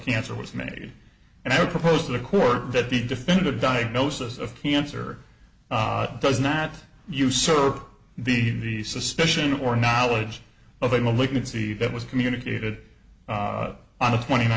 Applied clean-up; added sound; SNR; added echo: none; none; none; none.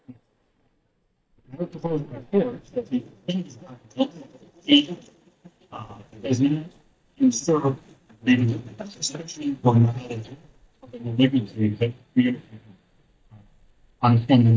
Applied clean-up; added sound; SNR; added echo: neural mask model DeepFilterNet 3.